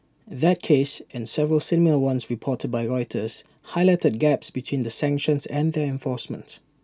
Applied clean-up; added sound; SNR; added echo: none; none; none; none.